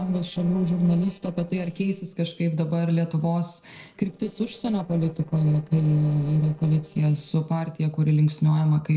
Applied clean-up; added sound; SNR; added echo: neural separator model SepFormer DNS4.